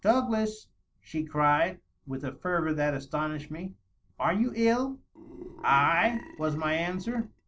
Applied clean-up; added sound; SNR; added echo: neural separator model SepFormer DNS4.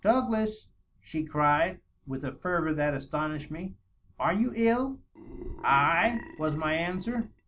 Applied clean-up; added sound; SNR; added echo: none; Burping, eructation; 14 dB; none.